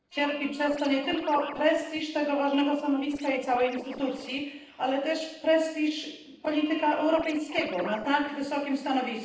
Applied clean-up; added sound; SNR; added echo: neural separator model SepFormer DNS4.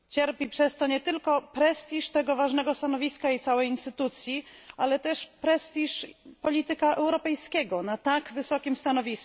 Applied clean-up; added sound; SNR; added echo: none; none; none; none.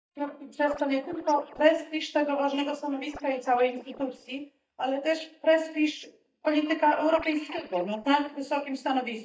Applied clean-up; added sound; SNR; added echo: neural mask model DeepFilterNet 3.